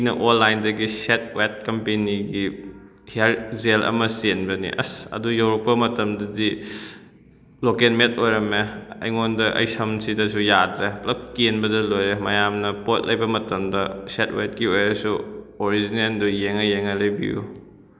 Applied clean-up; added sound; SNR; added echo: none; none; none; none.